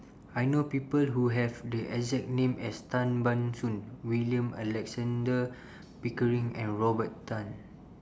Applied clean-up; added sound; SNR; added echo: none; none; none; none.